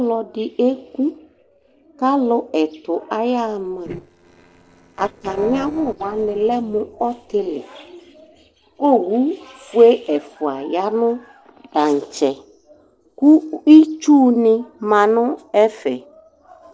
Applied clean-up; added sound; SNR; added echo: neural separator model SepFormer DNS4.